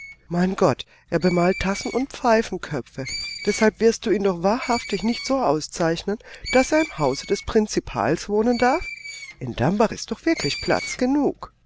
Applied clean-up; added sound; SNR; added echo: none; Screech; 14 dB; none.